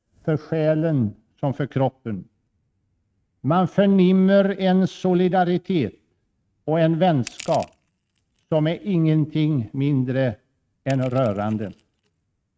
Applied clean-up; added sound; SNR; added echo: neural mask model RNNoise.